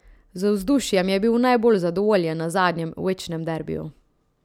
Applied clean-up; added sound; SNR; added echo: none; none; none; none.